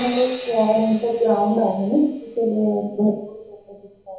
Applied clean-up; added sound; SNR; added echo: none; Crash cymbal; 19 dB; reverberation time 2.8 s.